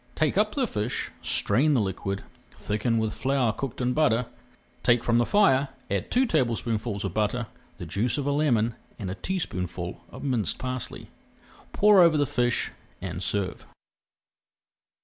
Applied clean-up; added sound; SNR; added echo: none; none; none; none.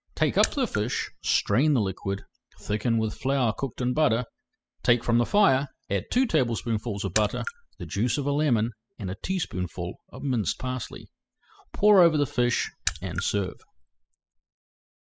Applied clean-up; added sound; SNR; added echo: classical method spectral subtraction.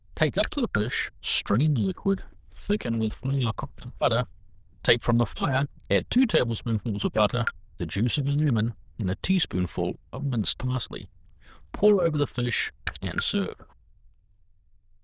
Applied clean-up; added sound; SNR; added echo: neural diffusion model UNIVERSE++.